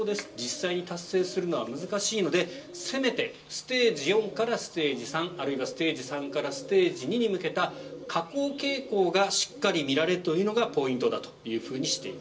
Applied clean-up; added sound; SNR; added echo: none; Bird; 16 dB; reverberation time 0.2 s.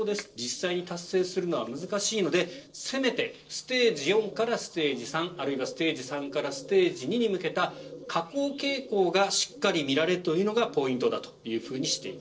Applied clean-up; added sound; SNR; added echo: neural separator model SepFormer DNS4.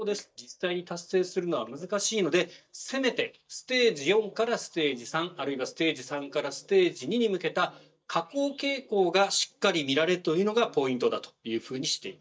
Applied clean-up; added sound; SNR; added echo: neural mask model DeepFilterNet 3.